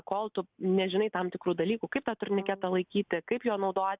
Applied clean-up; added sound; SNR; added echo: neural mask model Resemble Enhance denoiser.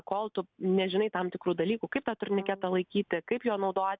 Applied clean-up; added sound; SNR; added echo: none; Brass instrument; 17 dB; none.